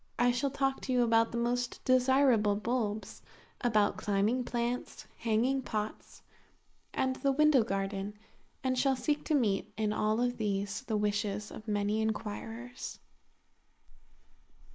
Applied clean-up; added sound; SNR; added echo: neural mask model Resemble Enhance denoiser.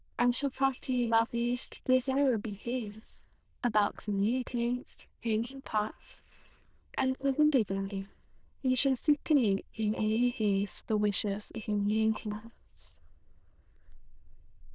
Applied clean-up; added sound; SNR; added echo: neural diffusion model UNIVERSE++.